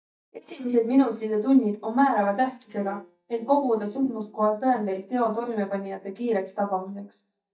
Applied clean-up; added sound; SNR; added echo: neural mask model DeepFilterNet 3.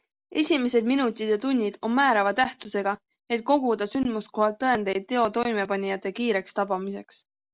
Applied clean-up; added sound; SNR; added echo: none; none; none; none.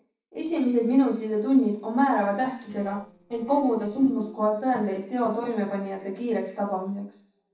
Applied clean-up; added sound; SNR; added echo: neural separator model SepFormer DNS4.